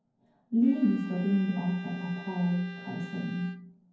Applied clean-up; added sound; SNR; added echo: none; Bowed string instrument; 18 dB; reverberation time 0.9 s.